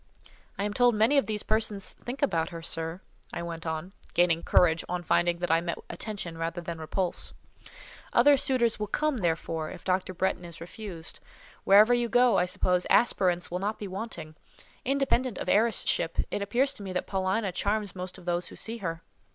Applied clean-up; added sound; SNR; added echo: none; none; none; none.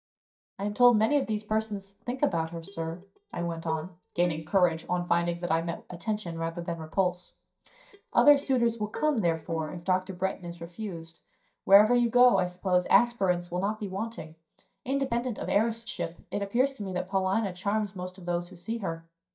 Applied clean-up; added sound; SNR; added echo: neural mask model DeepFilterNet 3.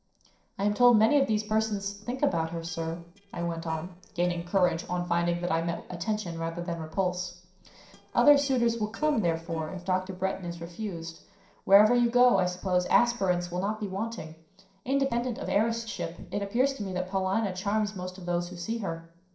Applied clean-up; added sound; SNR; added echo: neural separator model SepFormer DNS4.